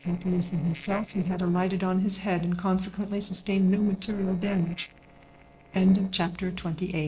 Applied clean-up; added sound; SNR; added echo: neural separator model SepFormer DNS4.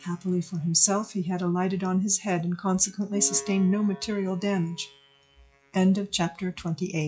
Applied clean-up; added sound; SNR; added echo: classical method WPE with log-MMSE.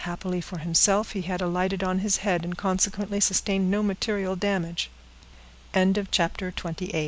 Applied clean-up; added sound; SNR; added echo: none; none; none; none.